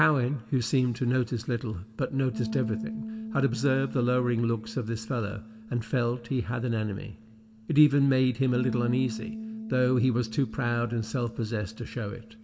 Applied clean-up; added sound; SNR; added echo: none; Bass guitar; 12 dB; reverberation time 0.7 s.